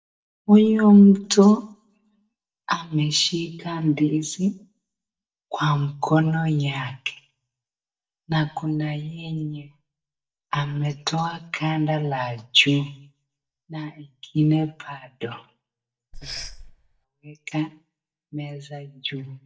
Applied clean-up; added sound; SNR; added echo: neural mask model DeepFilterNet 3.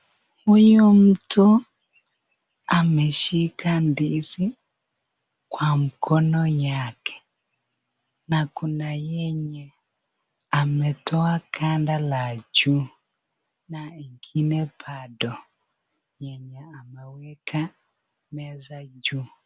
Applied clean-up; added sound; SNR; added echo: none; none; none; none.